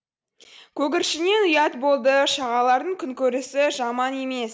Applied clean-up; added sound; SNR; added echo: none; none; none; none.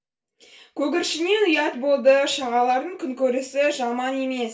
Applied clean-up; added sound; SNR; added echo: none; none; none; reverberation time 0.2 s.